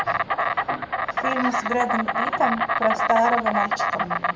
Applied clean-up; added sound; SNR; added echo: none; Insect; -2 dB; reverberation time 0.7 s.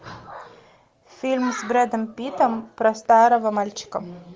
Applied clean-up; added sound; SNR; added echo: none; none; none; none.